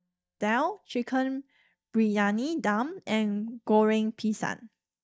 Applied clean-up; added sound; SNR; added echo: neural mask model DeepFilterNet 3.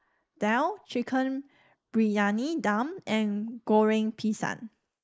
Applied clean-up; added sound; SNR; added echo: neural mask model Resemble Enhance denoiser.